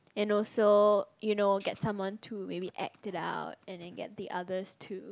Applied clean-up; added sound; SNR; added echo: none; Tambourine; 15 dB; none.